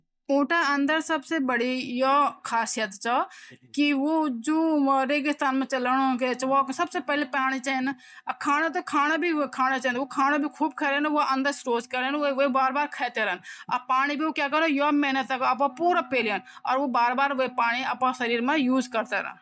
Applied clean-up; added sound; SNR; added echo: neural mask model DeepFilterNet 3.